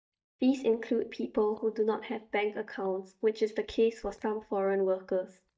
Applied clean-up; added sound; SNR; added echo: neural mask model DeepFilterNet 3.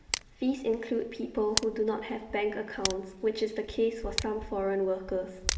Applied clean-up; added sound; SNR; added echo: none; Tick; 7 dB; reverberation time 1.5 s.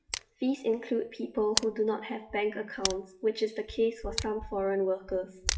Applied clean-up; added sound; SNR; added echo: classical method WPE with log-MMSE.